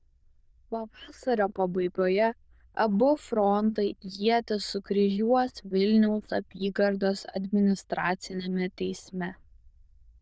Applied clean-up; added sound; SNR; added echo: neural diffusion model UNIVERSE++.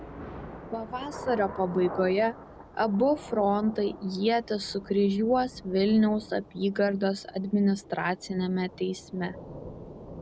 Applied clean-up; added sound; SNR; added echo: none; Thunder / Rain; 16 dB; none.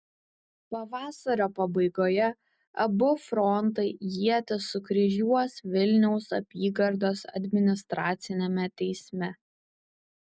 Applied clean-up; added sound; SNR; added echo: none; none; none; none.